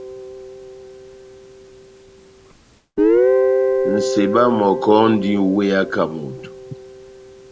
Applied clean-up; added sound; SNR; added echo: none; Guitar; 1 dB; none.